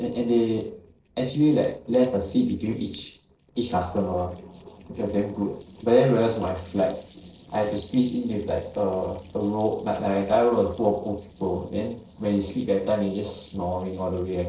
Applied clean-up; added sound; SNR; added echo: neural separator model SepFormer DNS4.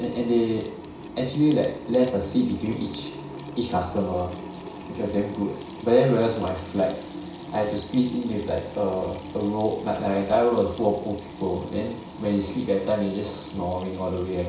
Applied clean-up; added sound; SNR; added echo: none; Sink (filling or washing) / Water tap, faucet; 19 dB; reverberation time 0.6 s.